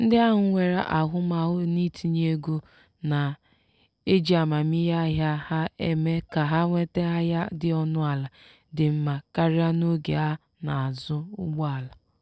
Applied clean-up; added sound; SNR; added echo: none; none; none; none.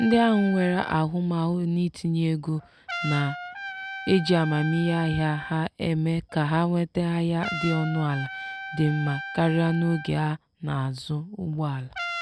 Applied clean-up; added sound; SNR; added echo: none; Trumpet; 12 dB; none.